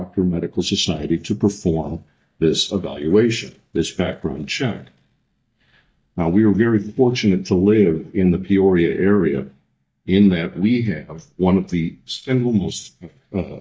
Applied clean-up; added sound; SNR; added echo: neural mask model DeepFilterNet 3.